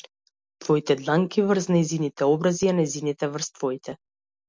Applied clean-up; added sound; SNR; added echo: none; none; none; none.